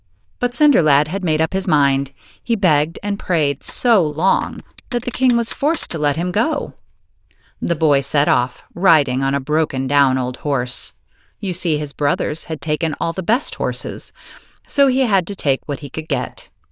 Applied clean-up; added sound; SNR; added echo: neural diffusion model UNIVERSE++.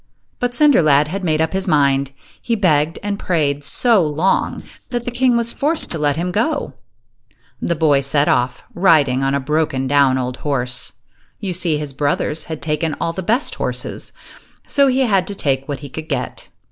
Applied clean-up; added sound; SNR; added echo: neural mask model Resemble Enhance denoiser.